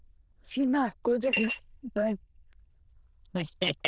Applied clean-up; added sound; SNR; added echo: neural diffusion model UNIVERSE++.